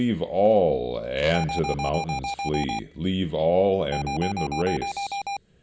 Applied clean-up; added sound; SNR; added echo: none; Alarm; 6 dB; reverberation time 0.9 s.